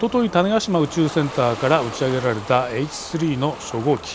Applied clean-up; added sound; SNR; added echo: none; Ocean; 15 dB; none.